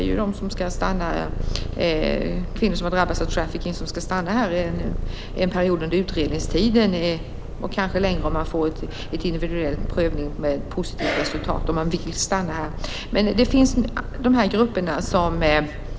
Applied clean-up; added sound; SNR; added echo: none; Purr; 5 dB; none.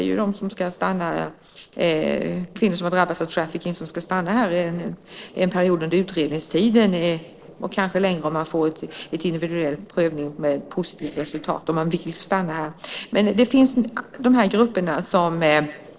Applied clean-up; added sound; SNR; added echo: neural separator model SepFormer DNS4.